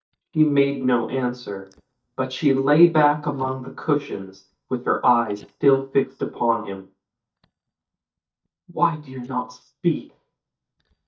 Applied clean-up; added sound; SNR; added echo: neural mask model DeepFilterNet 3.